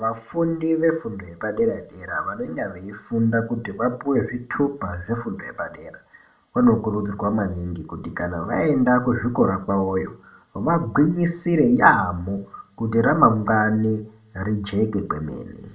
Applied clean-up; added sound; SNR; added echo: none; none; none; reverberation time 0.3 s.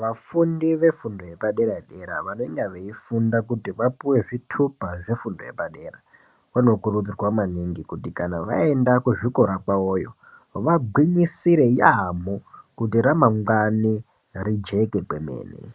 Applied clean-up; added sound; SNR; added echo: none; none; none; none.